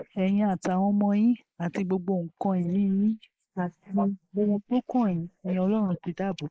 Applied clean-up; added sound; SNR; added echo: neural mask model Resemble Enhance denoiser.